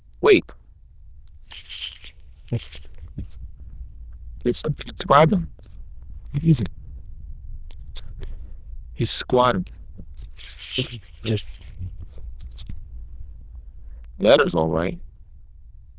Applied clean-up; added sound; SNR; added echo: neural diffusion model UNIVERSE++.